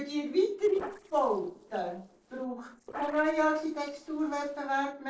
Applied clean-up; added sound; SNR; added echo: neural separator model SepFormer DNS4.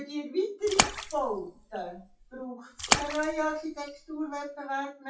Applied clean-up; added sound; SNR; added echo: classical method WPE with log-MMSE.